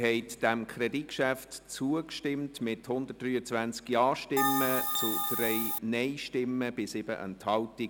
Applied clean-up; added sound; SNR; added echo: none; Bell; -2 dB; none.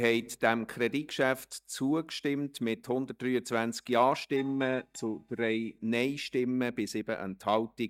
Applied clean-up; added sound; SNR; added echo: neural mask model DeepFilterNet 3.